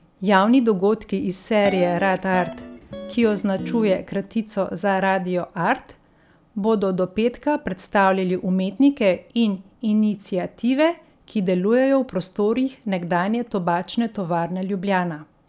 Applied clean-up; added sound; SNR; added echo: none; Guitar; 13 dB; none.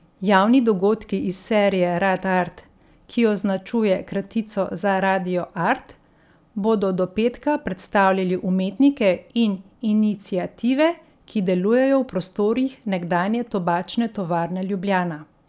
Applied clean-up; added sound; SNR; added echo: none; none; none; none.